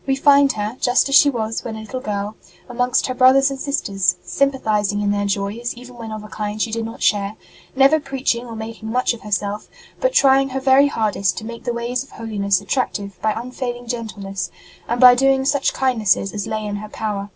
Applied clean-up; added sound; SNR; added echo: none; none; none; none.